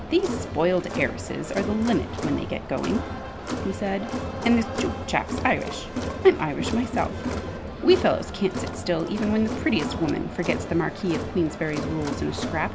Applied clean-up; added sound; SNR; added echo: none; Crowd; 5 dB; none.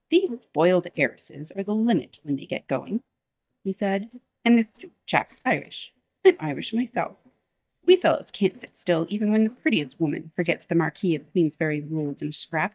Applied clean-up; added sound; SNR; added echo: neural mask model DeepFilterNet 3.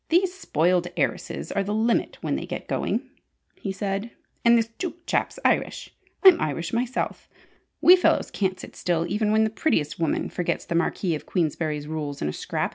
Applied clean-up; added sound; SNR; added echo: none; none; none; none.